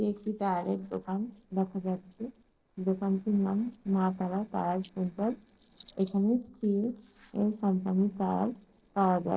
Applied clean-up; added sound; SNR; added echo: neural separator model SepFormer DNS4.